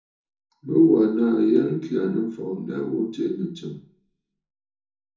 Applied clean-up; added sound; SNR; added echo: none; none; none; reverberation time 0.6 s.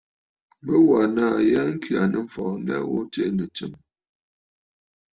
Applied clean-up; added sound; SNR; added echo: none; none; none; none.